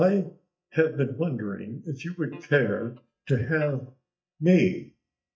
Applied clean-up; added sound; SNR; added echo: neural mask model DeepFilterNet 3.